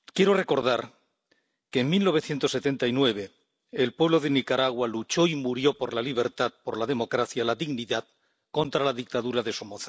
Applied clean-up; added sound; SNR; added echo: none; none; none; none.